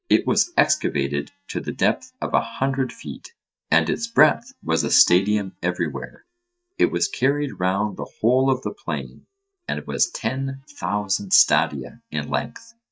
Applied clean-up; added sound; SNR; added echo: neural mask model DeepFilterNet 3.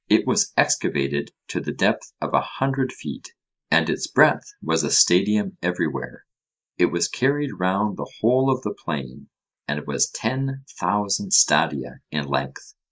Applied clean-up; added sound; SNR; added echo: neural mask model Resemble Enhance denoiser.